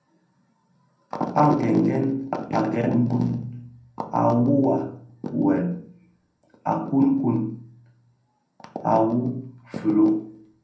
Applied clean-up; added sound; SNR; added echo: none; none; none; reverberation time 0.6 s.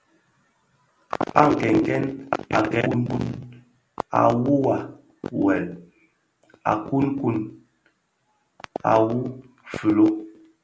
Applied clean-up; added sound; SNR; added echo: none; none; none; none.